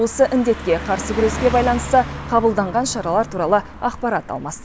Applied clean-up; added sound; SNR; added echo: none; Car passing by; 10 dB; none.